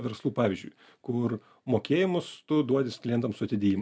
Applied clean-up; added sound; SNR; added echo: none; none; none; none.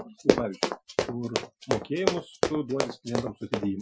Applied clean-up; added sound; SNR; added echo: classical method Wiener filter.